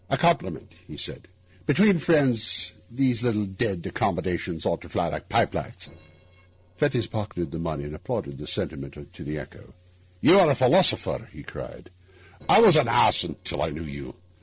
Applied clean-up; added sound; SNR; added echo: neural separator model SepFormer DNS4.